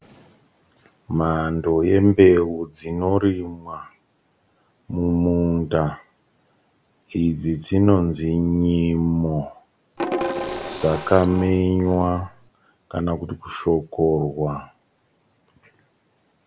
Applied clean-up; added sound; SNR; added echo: none; Percussion; 7 dB; none.